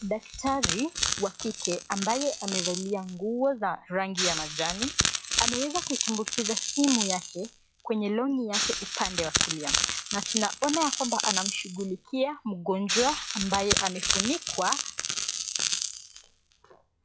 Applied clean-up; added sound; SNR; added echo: classical method log-MMSE.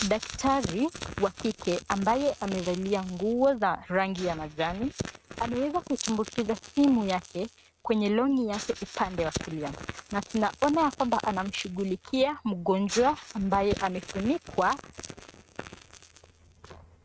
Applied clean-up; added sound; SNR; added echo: neural mask model RNNoise.